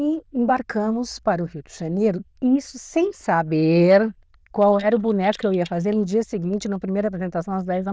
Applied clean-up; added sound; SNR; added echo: neural diffusion model UNIVERSE++.